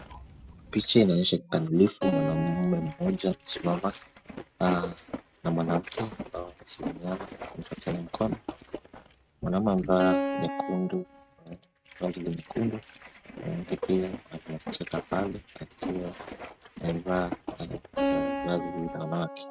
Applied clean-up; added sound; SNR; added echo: neural mask model RNNoise.